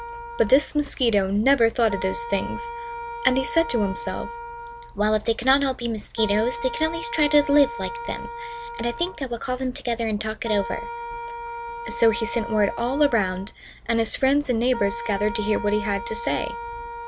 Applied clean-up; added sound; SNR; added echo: none; Wind instrument, woodwind instrument; 11 dB; none.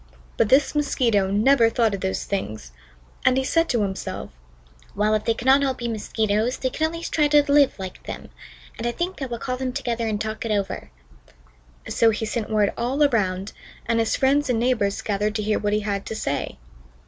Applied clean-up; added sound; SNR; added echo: none; none; none; none.